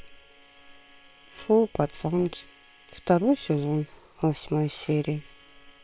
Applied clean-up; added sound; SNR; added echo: neural separator model SepFormer WHAM!.